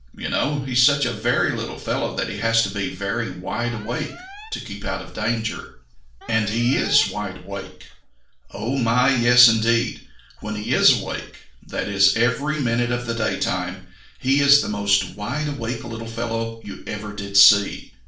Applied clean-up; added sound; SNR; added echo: none; Alarm; 20 dB; reverberation time 0.4 s.